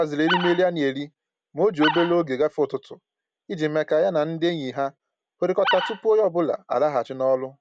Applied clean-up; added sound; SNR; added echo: none; Animal; 4 dB; none.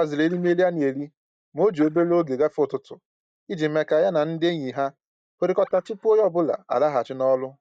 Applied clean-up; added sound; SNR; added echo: neural mask model DeepFilterNet 3.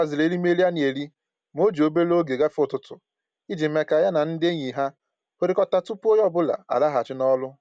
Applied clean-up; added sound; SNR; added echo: none; none; none; none.